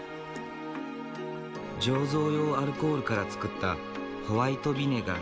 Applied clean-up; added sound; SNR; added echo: none; none; none; none.